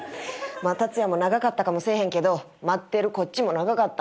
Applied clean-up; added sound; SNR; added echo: none; none; none; none.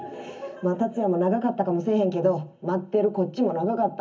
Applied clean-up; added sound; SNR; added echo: none; none; none; reverberation time 0.3 s.